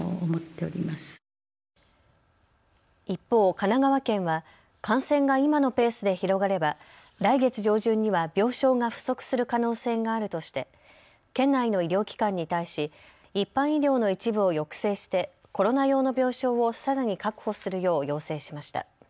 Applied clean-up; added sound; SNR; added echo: none; none; none; none.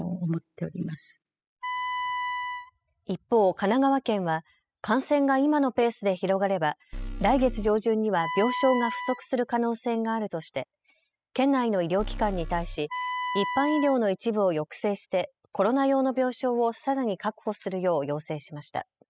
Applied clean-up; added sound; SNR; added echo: classical method spectral subtraction.